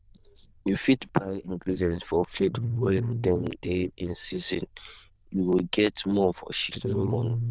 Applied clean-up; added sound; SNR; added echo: neural diffusion model UNIVERSE++.